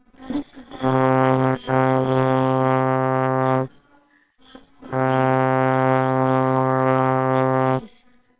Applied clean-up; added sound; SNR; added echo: neural separator model SepFormer WHAMR!.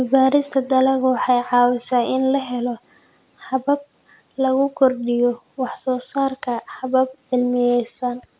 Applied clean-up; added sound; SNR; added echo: none; none; none; none.